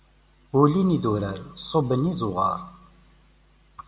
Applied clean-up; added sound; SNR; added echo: none; none; none; none.